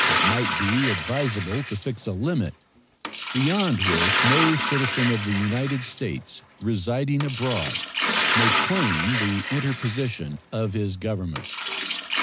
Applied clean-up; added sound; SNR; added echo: none; Liquid; 1 dB; none.